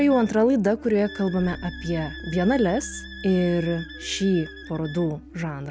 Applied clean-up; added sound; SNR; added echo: none; Wind instrument, woodwind instrument; 19 dB; none.